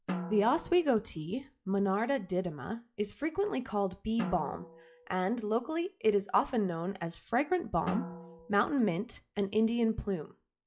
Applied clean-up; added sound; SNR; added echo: classical method log-MMSE.